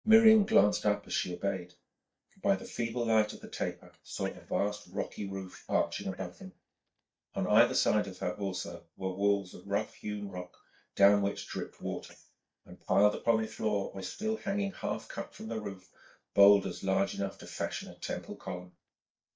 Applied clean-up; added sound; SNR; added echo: neural mask model DeepFilterNet 3.